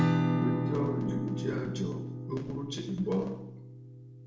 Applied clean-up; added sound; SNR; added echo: none; Acoustic guitar / Strum; -3 dB; reverberation time 0.7 s.